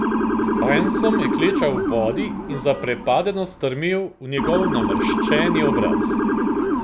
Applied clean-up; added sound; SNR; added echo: none; Motor vehicle (road) / Siren; -2 dB; none.